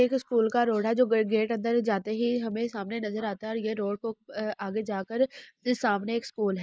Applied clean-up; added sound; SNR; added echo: neural mask model Resemble Enhance denoiser.